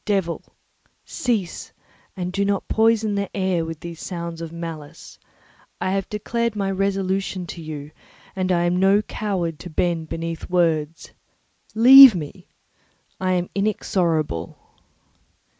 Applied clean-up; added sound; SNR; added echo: none; none; none; none.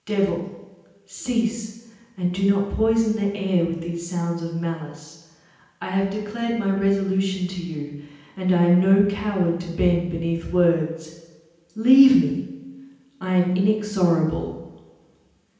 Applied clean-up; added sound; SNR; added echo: none; none; none; reverberation time 0.9 s.